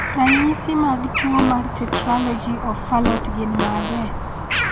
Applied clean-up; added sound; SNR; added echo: none; Fart + Bird vocalization, bird call, bird song; 2 dB; none.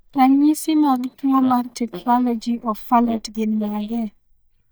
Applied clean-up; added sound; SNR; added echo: neural mask model DeepFilterNet 3.